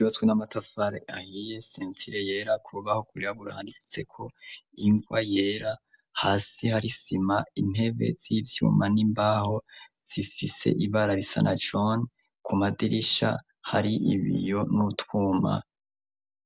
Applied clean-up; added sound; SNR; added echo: none; none; none; none.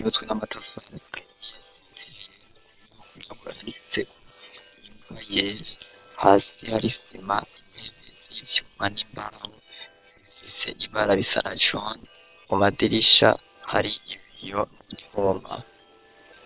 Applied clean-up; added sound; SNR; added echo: neural separator model SepFormer WHAM!.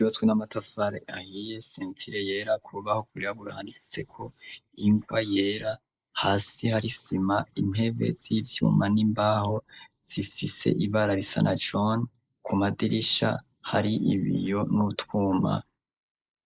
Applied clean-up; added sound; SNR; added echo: neural mask model Resemble Enhance denoiser.